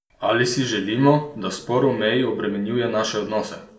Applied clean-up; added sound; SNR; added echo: none; none; none; reverberation time 0.4 s.